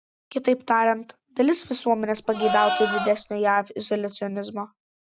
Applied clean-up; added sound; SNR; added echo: none; Livestock, farm animals, working animals; 4 dB; none.